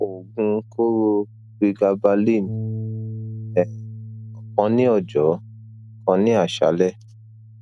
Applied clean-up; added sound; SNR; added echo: none; Bass guitar; 13 dB; none.